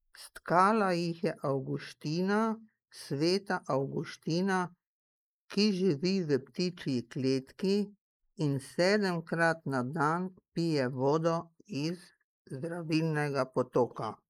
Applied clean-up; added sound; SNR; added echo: neural mask model Resemble Enhance denoiser.